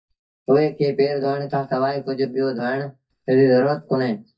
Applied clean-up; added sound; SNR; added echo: neural mask model DeepFilterNet 3.